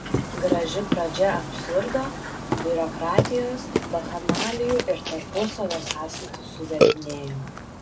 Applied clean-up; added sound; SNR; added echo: none; Burping, eructation; -1 dB; reverberation time 0.2 s.